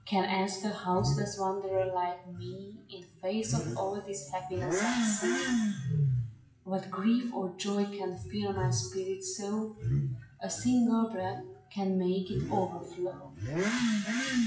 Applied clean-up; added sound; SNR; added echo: classical method WPE with log-MMSE.